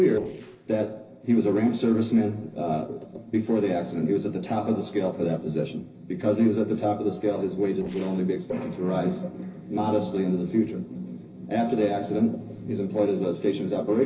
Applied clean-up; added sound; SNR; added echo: neural separator model SepFormer DNS4.